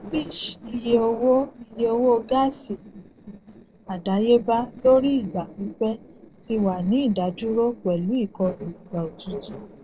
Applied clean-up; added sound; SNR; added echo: neural separator model SepFormer DNS4.